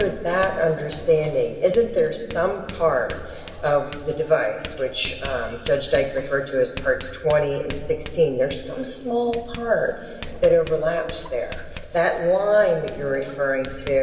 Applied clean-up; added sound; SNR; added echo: none; Writing; 14 dB; reverberation time 2.4 s.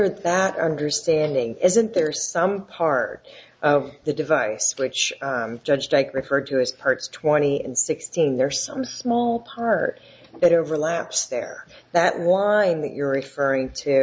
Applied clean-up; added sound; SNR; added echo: none; none; none; none.